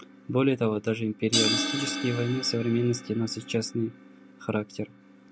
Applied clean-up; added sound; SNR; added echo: none; Crash cymbal; 6 dB; none.